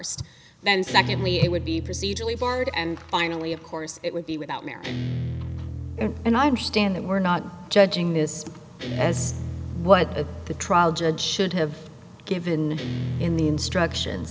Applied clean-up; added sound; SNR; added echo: none; Guitar; 9 dB; none.